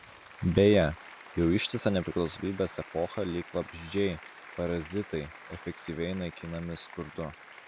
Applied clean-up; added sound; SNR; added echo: none; Applause; 18 dB; none.